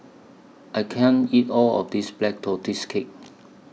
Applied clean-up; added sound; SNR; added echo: none; none; none; none.